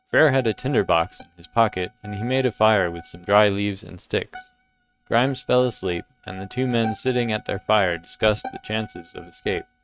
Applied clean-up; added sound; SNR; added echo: neural mask model RNNoise.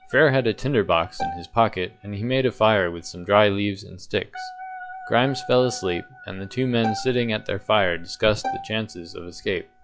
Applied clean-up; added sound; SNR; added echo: classical method log-MMSE.